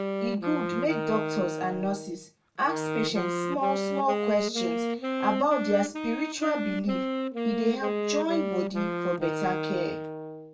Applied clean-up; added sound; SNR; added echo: none; Wind instrument, woodwind instrument; 1 dB; reverberation time 0.2 s.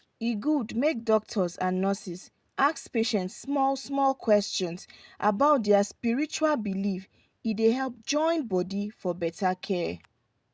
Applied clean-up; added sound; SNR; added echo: none; none; none; none.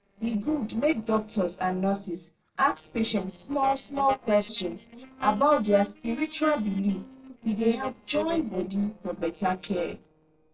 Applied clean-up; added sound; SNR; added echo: neural separator model SepFormer DNS4.